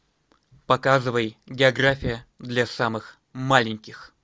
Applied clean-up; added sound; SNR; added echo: none; none; none; none.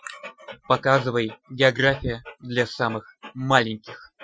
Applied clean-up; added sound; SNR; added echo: classical method Wiener filter.